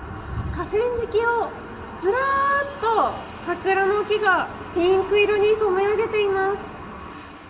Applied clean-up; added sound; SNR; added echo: none; none; none; reverberation time 2.9 s.